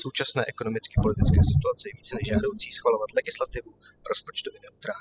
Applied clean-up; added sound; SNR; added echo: classical method spectral subtraction.